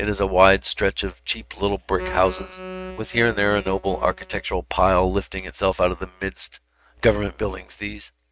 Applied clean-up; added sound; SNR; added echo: neural mask model RNNoise.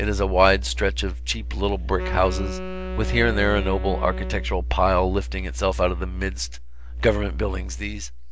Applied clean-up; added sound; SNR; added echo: none; Wind instrument, woodwind instrument; 12 dB; none.